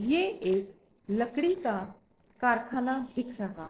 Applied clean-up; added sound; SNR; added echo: neural separator model SepFormer DNS4.